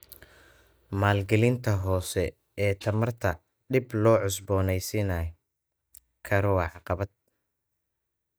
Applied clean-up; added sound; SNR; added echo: neural mask model DeepFilterNet 3.